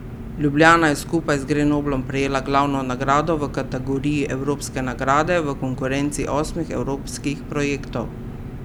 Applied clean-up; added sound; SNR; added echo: none; Engine; 10 dB; none.